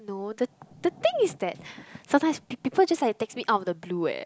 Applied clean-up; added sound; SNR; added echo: none; none; none; none.